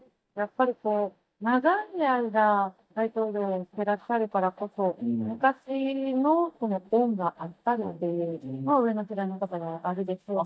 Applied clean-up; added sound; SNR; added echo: neural mask model DeepFilterNet 3.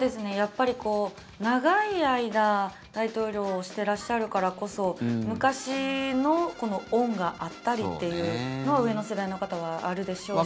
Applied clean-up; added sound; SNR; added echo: none; none; none; none.